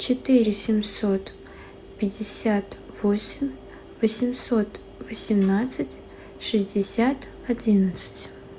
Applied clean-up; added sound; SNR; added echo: none; none; none; none.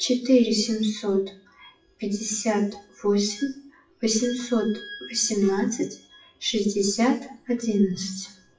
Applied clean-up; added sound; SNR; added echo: classical method WPE with log-MMSE.